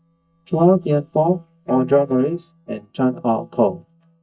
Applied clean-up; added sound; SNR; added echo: neural mask model DeepFilterNet 3.